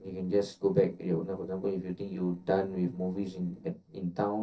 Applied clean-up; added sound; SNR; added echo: neural separator model SepFormer DNS4.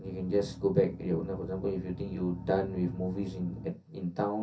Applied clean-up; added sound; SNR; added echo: none; Engine; 11 dB; reverberation time 0.3 s.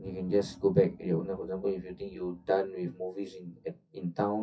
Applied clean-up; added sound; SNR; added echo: classical method WPE with log-MMSE.